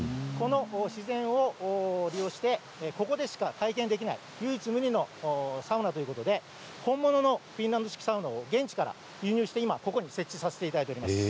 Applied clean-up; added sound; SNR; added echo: none; none; none; none.